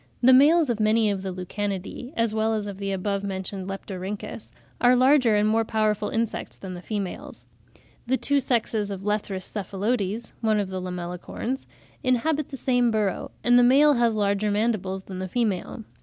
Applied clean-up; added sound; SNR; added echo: none; none; none; none.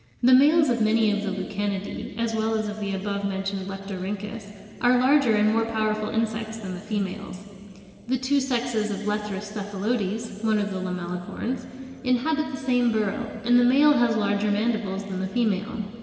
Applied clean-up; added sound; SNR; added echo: none; none; none; reverberation time 2.8 s.